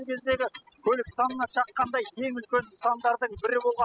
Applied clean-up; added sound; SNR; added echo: classical method spectral subtraction.